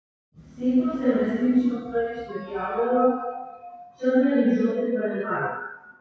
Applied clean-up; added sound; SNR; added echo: classical method WPE with log-MMSE.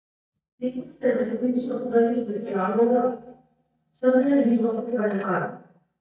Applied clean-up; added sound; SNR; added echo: neural mask model DeepFilterNet 3.